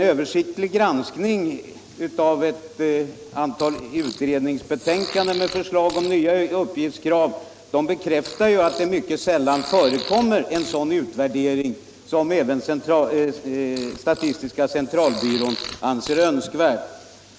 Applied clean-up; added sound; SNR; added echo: none; Fart; 15 dB; none.